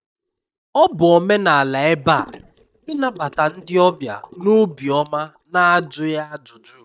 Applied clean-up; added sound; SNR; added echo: neural mask model DeepFilterNet 3.